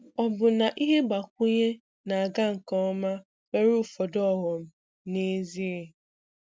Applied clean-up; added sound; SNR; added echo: none; none; none; none.